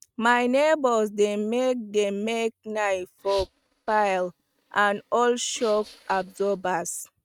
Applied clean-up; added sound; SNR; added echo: neural mask model RNNoise.